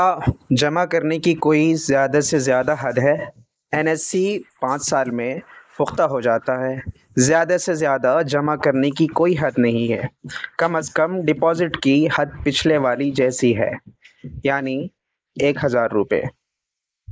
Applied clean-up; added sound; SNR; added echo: neural mask model Resemble Enhance denoiser.